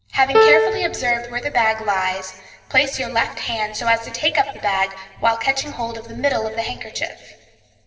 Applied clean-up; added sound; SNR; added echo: none; Piano; -3 dB; reverberation time 2.4 s.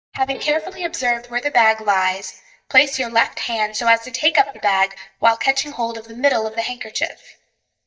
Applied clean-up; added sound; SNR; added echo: neural mask model DeepFilterNet 3.